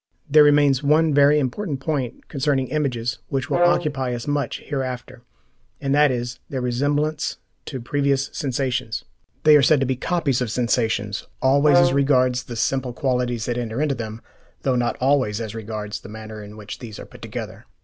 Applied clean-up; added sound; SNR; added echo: none; Brass instrument; 3 dB; none.